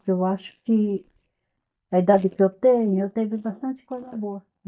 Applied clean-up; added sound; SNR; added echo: neural mask model DeepFilterNet 3.